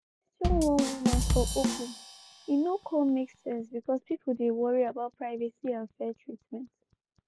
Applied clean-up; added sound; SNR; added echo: none; Bass drum / Drum kit; 0 dB; none.